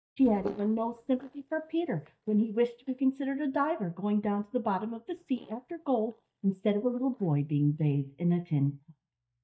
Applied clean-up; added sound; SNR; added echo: neural mask model DeepFilterNet 3.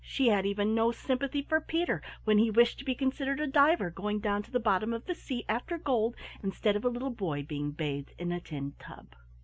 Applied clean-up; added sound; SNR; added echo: none; none; none; none.